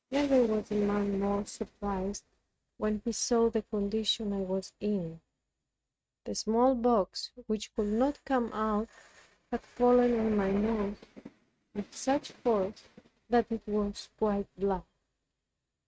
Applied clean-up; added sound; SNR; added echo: neural mask model RNNoise.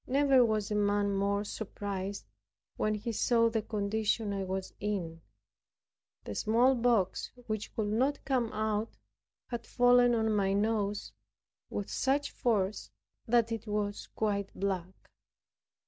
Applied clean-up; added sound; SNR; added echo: none; none; none; none.